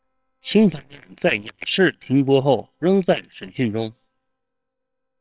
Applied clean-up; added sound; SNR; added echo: neural separator model SepFormer WHAMR!.